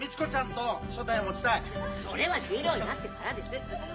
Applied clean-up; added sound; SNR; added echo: none; Musical instrument; 16 dB; none.